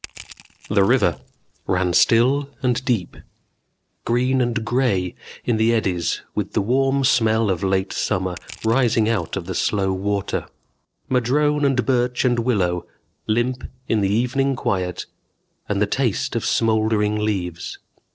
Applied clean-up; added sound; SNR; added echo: neural separator model SepFormer DNS4.